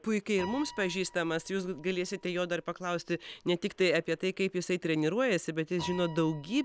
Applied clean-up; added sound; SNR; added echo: none; Piano; 19 dB; none.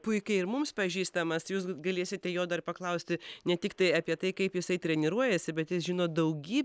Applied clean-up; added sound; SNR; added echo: none; none; none; none.